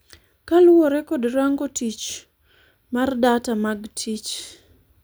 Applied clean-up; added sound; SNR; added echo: none; none; none; none.